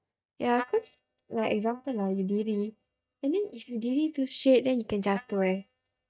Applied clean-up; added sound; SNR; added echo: neural mask model DeepFilterNet 3.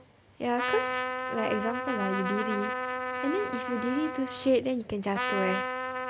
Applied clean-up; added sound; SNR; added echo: none; Trumpet; 2 dB; none.